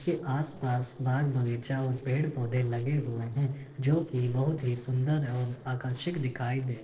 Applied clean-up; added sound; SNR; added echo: neural separator model SepFormer DNS4.